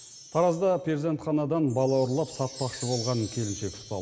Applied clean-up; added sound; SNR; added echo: none; Wind chime; 15 dB; reverberation time 1.2 s.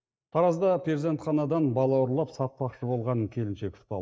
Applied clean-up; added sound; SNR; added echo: neural mask model DeepFilterNet 3.